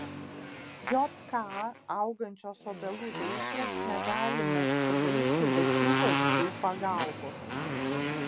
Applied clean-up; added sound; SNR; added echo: none; Motorcycle; -4 dB; none.